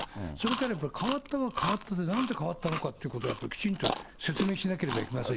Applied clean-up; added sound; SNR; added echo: none; Chewing, mastication; 4 dB; none.